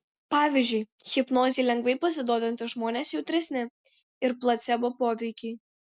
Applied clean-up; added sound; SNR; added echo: none; none; none; none.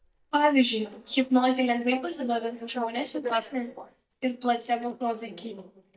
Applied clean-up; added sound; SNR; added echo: neural mask model DeepFilterNet 3.